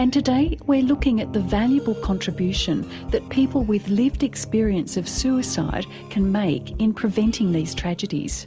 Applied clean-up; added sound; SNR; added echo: none; none; none; none.